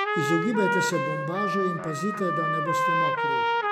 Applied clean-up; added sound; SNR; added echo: none; Trumpet; -3 dB; none.